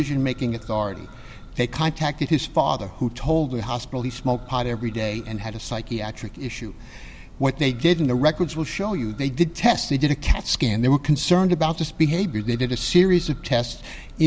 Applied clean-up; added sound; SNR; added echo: none; Church bell; 16 dB; none.